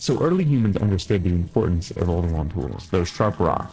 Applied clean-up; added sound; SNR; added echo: neural separator model SepFormer DNS4.